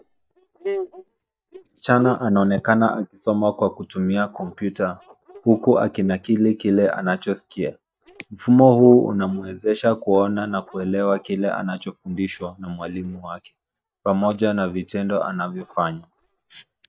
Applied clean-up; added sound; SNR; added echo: neural mask model DeepFilterNet 3.